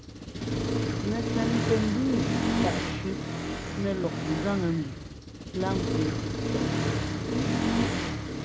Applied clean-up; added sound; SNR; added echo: none; Accelerating, revving, vroom; -4 dB; none.